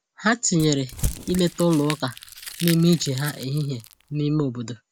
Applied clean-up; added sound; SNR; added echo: none; Crumpling, crinkling / Crushing; 11 dB; none.